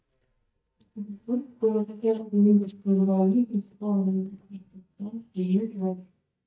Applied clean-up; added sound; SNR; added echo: neural mask model DeepFilterNet 3.